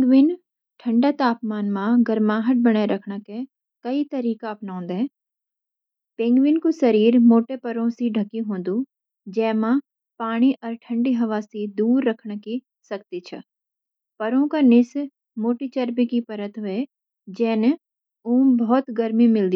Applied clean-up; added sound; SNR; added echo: none; none; none; none.